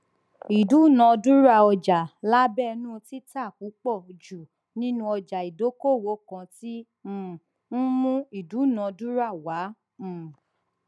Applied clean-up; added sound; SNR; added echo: none; none; none; none.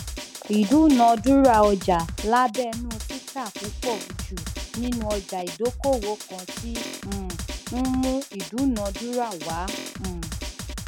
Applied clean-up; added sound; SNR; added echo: none; Drum; 9 dB; none.